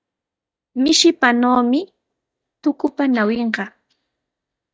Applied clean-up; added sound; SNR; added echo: neural mask model DeepFilterNet 3.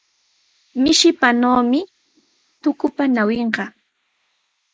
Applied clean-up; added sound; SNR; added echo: neural mask model Resemble Enhance denoiser.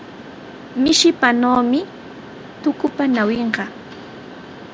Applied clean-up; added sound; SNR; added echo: none; Mechanisms; 16 dB; none.